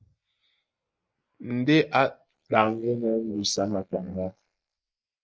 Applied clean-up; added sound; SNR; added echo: neural mask model Resemble Enhance denoiser.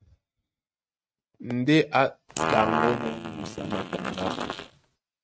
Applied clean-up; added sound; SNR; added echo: neural mask model RNNoise.